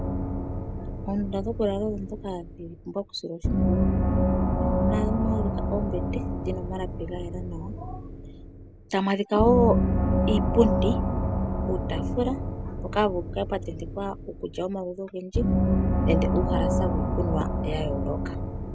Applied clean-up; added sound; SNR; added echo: none; Gong; -3 dB; none.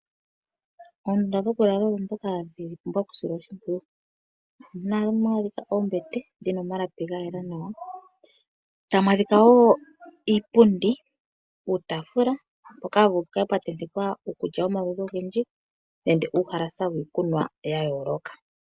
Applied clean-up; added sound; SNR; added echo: none; none; none; none.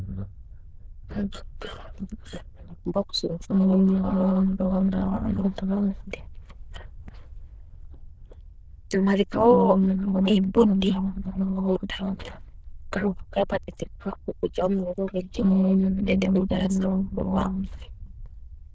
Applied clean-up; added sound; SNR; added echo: neural diffusion model UNIVERSE++.